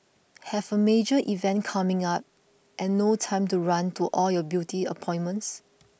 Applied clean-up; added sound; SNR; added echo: none; none; none; none.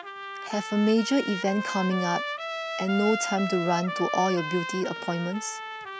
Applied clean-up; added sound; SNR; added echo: none; Trumpet; 6 dB; none.